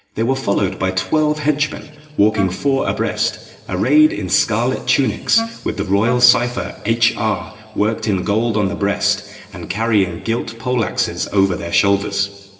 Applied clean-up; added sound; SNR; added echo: none; Wind instrument, woodwind instrument; 11 dB; reverberation time 1.9 s.